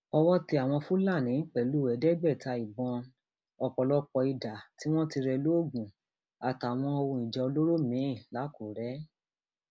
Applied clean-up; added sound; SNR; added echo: none; none; none; none.